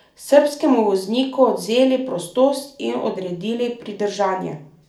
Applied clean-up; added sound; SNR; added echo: none; none; none; reverberation time 0.4 s.